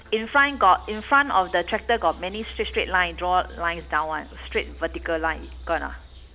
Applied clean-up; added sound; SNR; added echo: none; Bird vocalization, bird call, bird song; 16 dB; none.